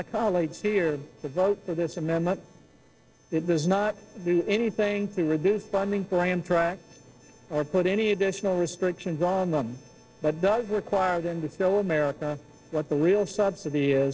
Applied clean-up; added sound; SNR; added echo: neural separator model SepFormer DNS4.